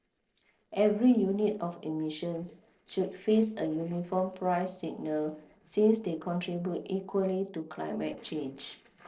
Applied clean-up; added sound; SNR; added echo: neural separator model SepFormer DNS4.